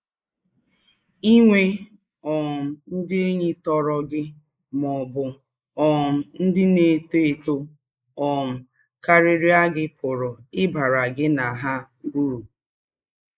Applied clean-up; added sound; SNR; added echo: neural mask model Resemble Enhance denoiser.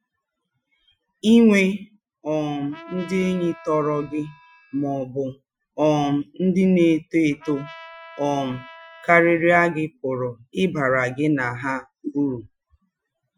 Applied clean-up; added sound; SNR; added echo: classical method Wiener filter.